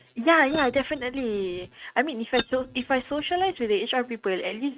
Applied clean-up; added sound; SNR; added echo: neural mask model RNNoise.